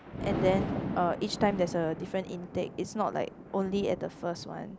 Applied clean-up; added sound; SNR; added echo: none; Thunder; 6 dB; none.